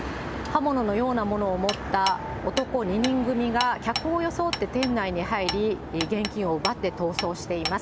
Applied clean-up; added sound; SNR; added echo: none; Hammer; 11 dB; none.